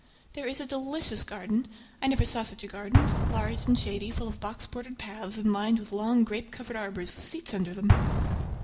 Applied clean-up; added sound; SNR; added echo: none; Explosion; 1 dB; reverberation time 1.2 s.